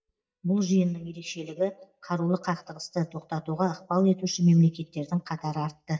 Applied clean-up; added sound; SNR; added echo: neural mask model DeepFilterNet 3.